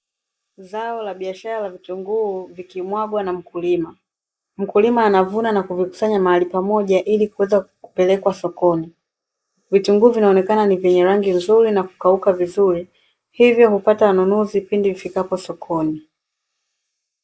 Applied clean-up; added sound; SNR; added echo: neural mask model Resemble Enhance denoiser.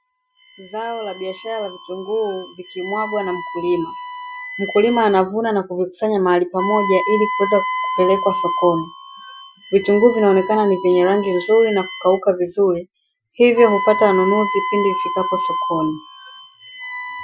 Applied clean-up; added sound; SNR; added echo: classical method Wiener filter.